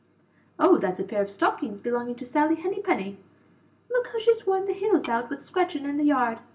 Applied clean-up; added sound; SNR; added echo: none; Tap / Glass; 16 dB; reverberation time 0.2 s.